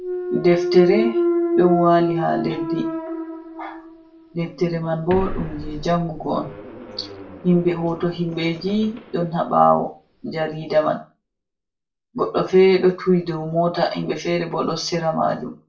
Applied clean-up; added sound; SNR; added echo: none; Thump, thud; 7 dB; reverberation time 0.3 s.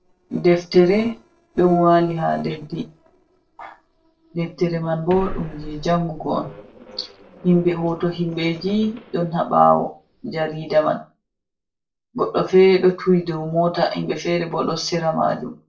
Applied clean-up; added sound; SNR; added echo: neural separator model SepFormer DNS4.